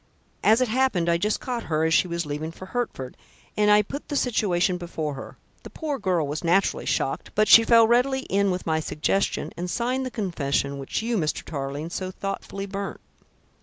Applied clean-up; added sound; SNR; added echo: none; none; none; none.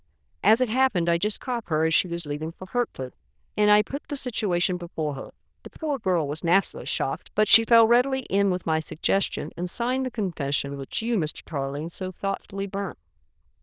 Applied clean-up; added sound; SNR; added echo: neural diffusion model UNIVERSE++.